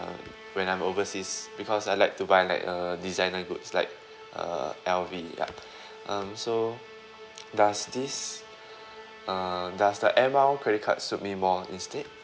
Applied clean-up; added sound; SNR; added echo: none; Musical instrument; 19 dB; none.